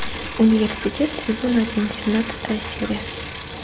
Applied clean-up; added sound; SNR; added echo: none; Bicycle; 10 dB; none.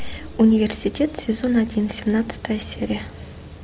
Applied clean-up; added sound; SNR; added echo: none; none; none; none.